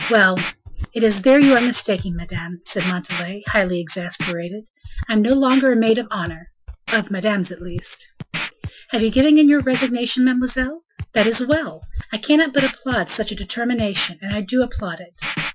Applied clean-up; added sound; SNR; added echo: classical method Wiener filter.